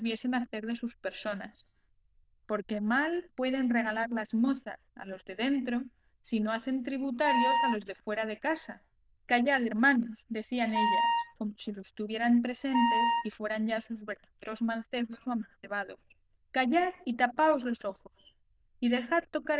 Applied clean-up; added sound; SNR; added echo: neural diffusion model UNIVERSE++.